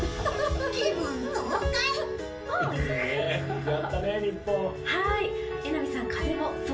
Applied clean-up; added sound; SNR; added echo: none; Explosion; 18 dB; reverberation time 0.2 s.